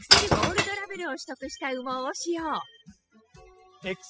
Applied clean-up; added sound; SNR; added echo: classical method spectral subtraction.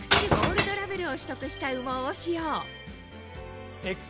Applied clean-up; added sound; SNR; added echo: none; Shatter / Crushing; -5 dB; none.